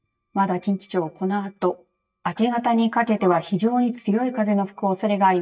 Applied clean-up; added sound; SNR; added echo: neural mask model DeepFilterNet 3.